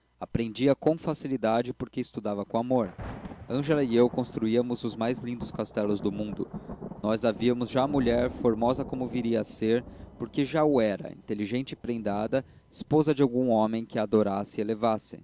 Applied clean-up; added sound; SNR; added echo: none; Thunder; 17 dB; none.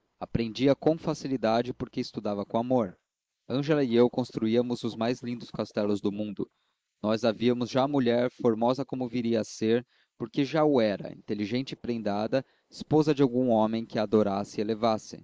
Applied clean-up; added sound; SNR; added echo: neural mask model Resemble Enhance denoiser.